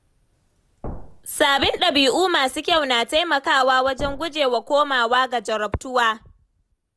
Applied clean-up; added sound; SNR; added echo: none; Thump, thud; 14 dB; none.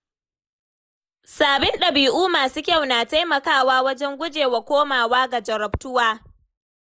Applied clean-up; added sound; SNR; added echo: neural mask model Resemble Enhance denoiser.